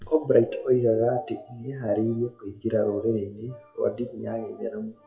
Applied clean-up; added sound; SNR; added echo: classical method WPE with log-MMSE.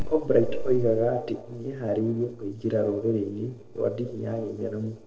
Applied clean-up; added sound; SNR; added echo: neural separator model SepFormer DNS4.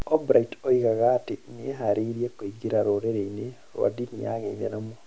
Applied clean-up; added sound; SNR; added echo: none; none; none; none.